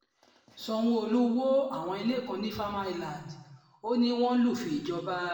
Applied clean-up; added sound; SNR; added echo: none; none; none; reverberation time 1.0 s.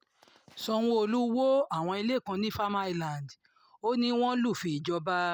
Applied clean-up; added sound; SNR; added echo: none; none; none; none.